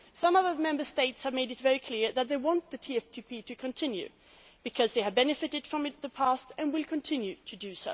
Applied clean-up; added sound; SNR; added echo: none; none; none; none.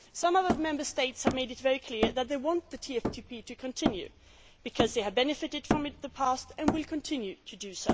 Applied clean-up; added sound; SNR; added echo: none; Hammer; 4 dB; none.